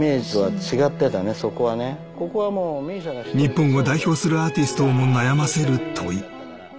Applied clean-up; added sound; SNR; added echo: none; none; none; none.